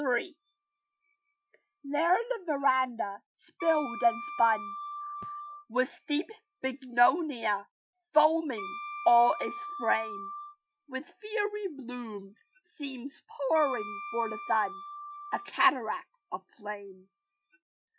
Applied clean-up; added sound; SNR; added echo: classical method Wiener filter.